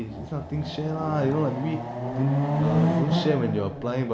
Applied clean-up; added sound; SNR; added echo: none; Chatter / Car passing by / Motorcycle / Traffic noise, roadway noise / Accelerating, revving, vroom; -1 dB; none.